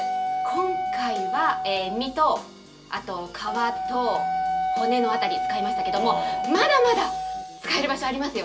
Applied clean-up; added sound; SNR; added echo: none; Wind instrument, woodwind instrument; 2 dB; reverberation time 0.2 s.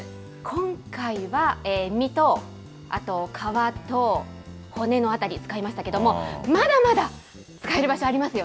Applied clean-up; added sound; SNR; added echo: none; none; none; none.